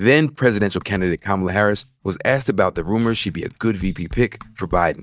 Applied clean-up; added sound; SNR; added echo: neural mask model DeepFilterNet 3.